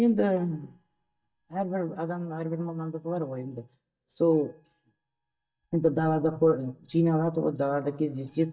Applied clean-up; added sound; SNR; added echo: neural mask model DeepFilterNet 3.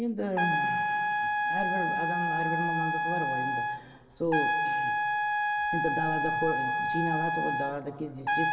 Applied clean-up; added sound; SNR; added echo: none; Trumpet; -5 dB; reverberation time 2.2 s.